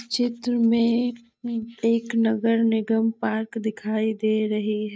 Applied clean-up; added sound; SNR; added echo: neural mask model DeepFilterNet 3.